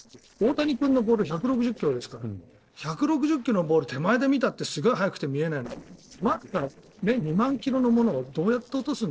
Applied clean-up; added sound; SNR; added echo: neural separator model SepFormer DNS4.